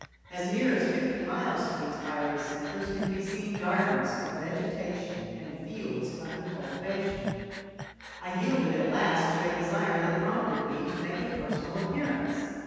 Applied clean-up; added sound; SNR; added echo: none; Breathing; 14 dB; reverberation time 2.1 s.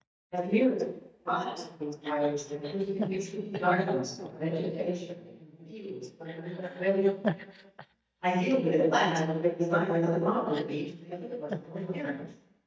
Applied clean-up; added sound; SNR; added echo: neural mask model DeepFilterNet 3.